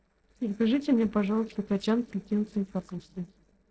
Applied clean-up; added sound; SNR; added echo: neural separator model SepFormer DNS4.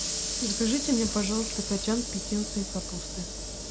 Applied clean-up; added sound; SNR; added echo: none; Sliding door / Hiss; 2 dB; none.